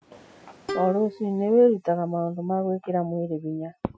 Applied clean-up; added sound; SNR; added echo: classical method Wiener filter.